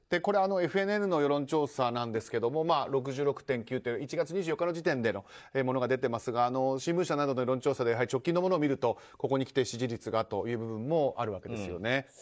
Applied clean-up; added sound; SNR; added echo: neural mask model Resemble Enhance denoiser.